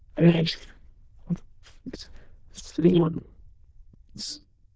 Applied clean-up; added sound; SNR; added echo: neural diffusion model UNIVERSE++.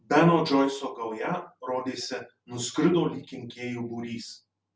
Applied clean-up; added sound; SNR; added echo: none; none; none; none.